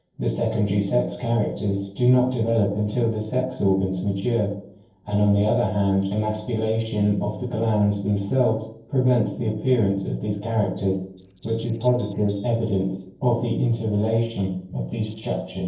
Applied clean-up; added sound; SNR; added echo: neural separator model SepFormer DNS4.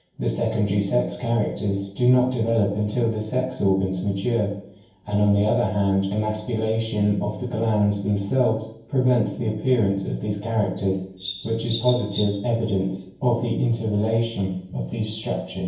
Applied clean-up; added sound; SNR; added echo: none; Bird vocalization, bird call, bird song; 12 dB; reverberation time 0.9 s.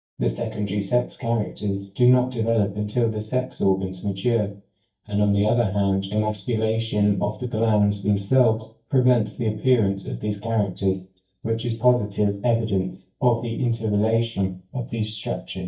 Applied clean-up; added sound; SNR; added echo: neural mask model DeepFilterNet 3.